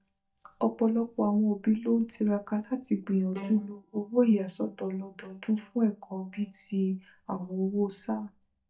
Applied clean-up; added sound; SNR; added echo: neural mask model DeepFilterNet 3.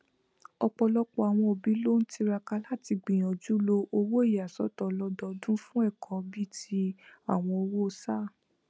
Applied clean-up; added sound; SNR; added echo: none; none; none; none.